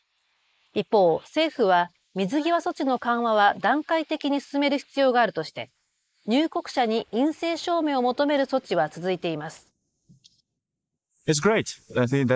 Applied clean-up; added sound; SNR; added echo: neural mask model Resemble Enhance denoiser.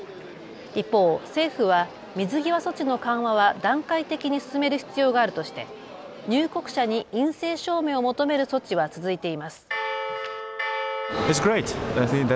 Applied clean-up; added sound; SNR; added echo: none; Bell; 5 dB; none.